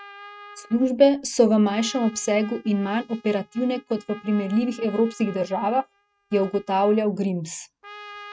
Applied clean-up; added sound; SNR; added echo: neural mask model RNNoise.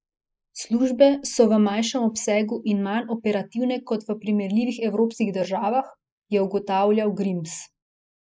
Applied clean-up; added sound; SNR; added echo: neural mask model Resemble Enhance denoiser.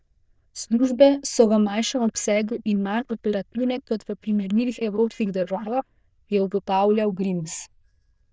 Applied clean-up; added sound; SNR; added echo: neural diffusion model UNIVERSE++.